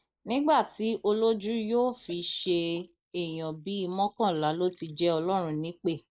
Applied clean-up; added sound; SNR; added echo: neural mask model Resemble Enhance denoiser.